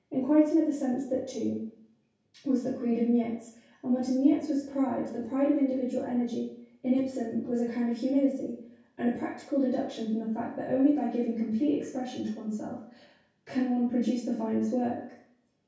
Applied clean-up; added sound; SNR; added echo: none; none; none; reverberation time 0.6 s.